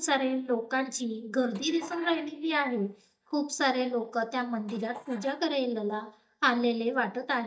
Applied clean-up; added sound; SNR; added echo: neural mask model DeepFilterNet 3.